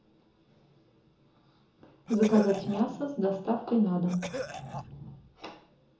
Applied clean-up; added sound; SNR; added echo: none; Cough; 9 dB; reverberation time 0.6 s.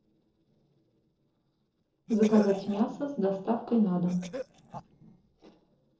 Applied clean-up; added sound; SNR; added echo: neural separator model SepFormer DNS4.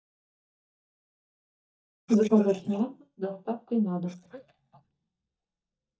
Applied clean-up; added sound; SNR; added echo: neural mask model DeepFilterNet 3.